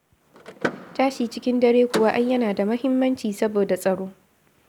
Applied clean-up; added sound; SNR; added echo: none; Door / Car; 13 dB; none.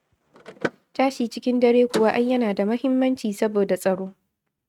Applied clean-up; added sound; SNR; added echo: neural mask model RNNoise.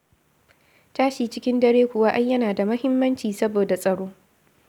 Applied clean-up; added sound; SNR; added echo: none; none; none; none.